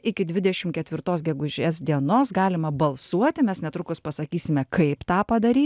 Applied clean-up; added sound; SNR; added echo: none; none; none; none.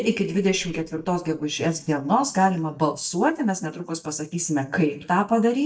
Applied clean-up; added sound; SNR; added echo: neural mask model DeepFilterNet 3.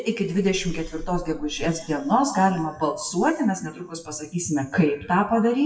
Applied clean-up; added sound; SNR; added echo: classical method WPE with log-MMSE.